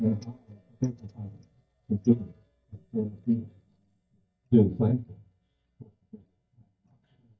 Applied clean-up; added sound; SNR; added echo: neural mask model DeepFilterNet 3.